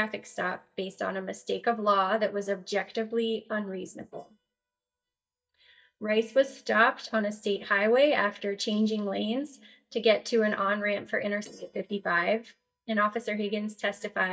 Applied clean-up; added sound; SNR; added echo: neural mask model DeepFilterNet 3.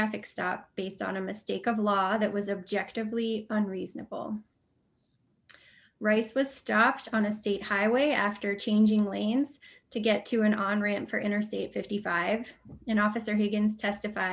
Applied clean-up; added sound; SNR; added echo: none; none; none; none.